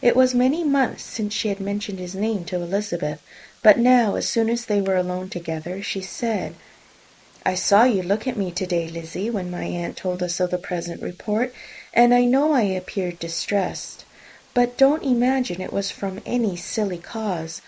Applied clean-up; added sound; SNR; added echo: neural mask model Resemble Enhance denoiser.